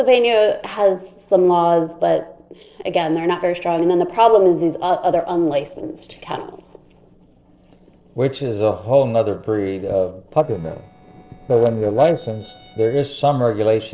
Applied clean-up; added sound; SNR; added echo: neural separator model SepFormer DNS4.